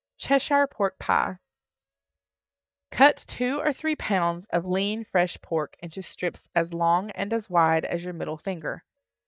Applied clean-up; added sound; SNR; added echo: neural mask model DeepFilterNet 3.